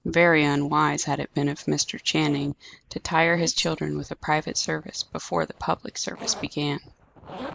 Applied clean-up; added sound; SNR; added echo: neural mask model Resemble Enhance denoiser.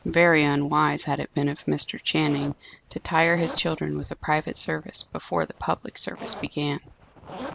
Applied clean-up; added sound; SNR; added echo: none; Zipper (clothing) + Rattle; 17 dB; none.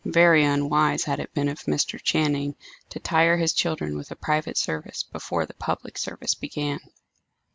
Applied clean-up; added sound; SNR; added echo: none; none; none; none.